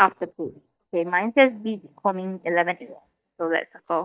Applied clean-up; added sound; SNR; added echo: neural mask model DeepFilterNet 3.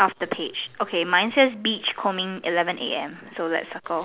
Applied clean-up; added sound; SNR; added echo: none; none; none; none.